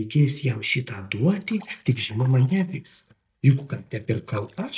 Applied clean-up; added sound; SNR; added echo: neural mask model DeepFilterNet 3.